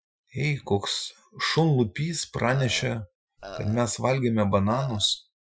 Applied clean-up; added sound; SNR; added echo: classical method Wiener filter.